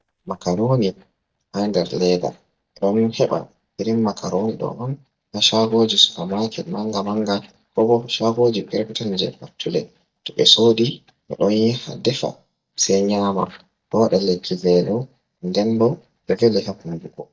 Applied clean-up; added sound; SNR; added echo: neural mask model DeepFilterNet 3.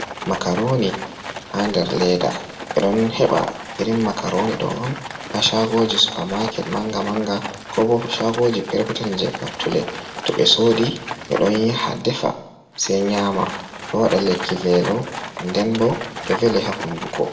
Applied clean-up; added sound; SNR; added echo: none; Livestock, farm animals, working animals; 10 dB; reverberation time 0.6 s.